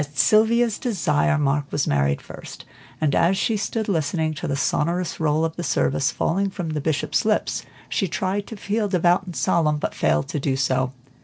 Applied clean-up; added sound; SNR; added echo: none; none; none; none.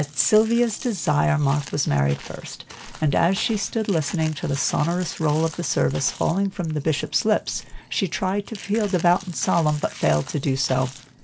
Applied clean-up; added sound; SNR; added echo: none; Chewing, mastication + Walk, footsteps; 18 dB; none.